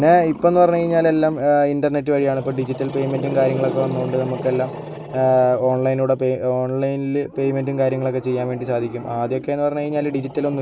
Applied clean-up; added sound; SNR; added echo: none; Growling; 13 dB; none.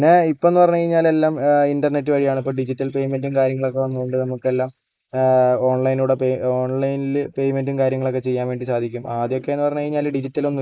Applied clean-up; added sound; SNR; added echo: neural mask model Resemble Enhance denoiser.